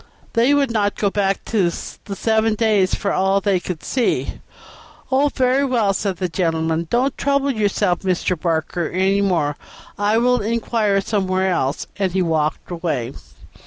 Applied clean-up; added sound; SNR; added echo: none; none; none; none.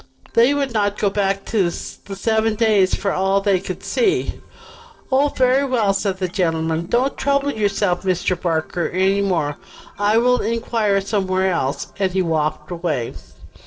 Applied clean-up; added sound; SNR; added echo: neural separator model SepFormer DNS4.